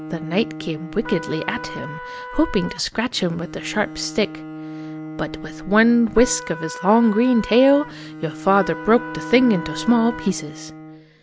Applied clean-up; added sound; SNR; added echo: none; Bowed string instrument + Trumpet; 12 dB; none.